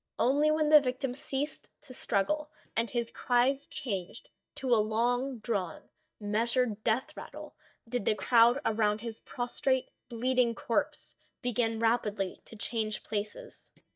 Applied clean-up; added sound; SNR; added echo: neural mask model DeepFilterNet 3.